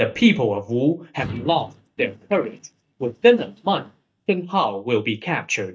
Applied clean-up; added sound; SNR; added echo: neural mask model DeepFilterNet 3.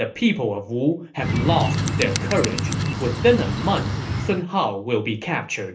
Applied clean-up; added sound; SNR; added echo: none; Bird; 1 dB; reverberation time 0.3 s.